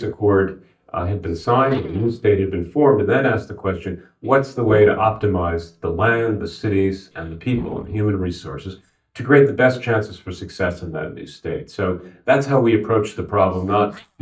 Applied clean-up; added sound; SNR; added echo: neural mask model DeepFilterNet 3.